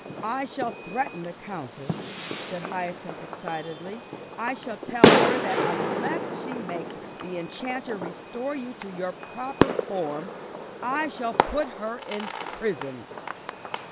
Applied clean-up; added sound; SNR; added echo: none; Fireworks; -4 dB; none.